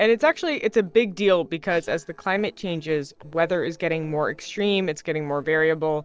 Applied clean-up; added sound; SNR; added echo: neural separator model SepFormer DNS4.